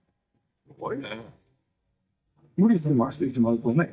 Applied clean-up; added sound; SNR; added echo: neural mask model DeepFilterNet 3.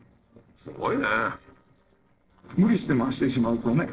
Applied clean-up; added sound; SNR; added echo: neural separator model SepFormer DNS4.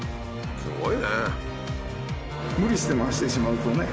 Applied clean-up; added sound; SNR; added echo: none; none; none; none.